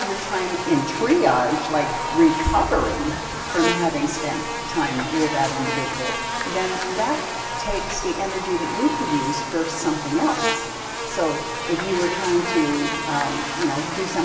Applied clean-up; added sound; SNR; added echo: none; Buzz; 4 dB; reverberation time 2.5 s.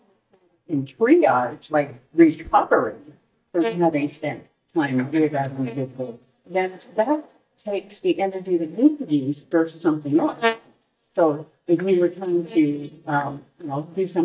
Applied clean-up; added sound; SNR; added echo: neural mask model DeepFilterNet 3.